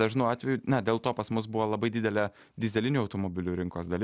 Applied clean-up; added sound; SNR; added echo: none; none; none; none.